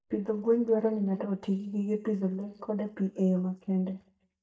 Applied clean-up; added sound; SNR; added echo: neural mask model DeepFilterNet 3.